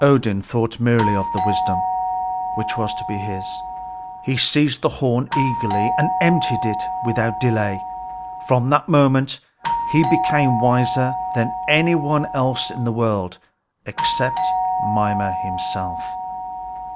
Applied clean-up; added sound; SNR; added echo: none; Doorbell; 4 dB; none.